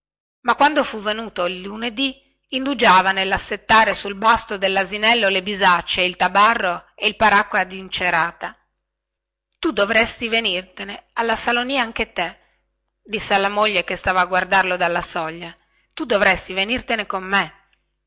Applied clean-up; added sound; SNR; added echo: neural mask model DeepFilterNet 3.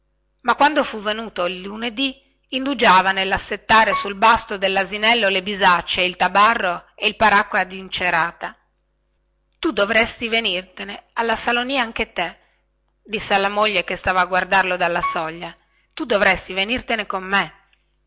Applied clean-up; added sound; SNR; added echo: none; Piano; 13 dB; none.